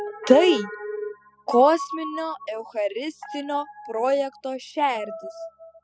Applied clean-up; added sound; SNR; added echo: classical method spectral subtraction.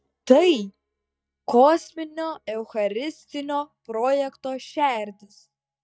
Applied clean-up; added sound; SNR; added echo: neural mask model DeepFilterNet 3.